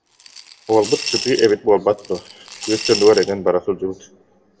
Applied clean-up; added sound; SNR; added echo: none; Coin (dropping) / Glass; 10 dB; reverberation time 0.3 s.